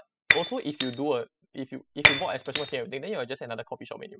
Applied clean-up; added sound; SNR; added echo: classical method spectral subtraction.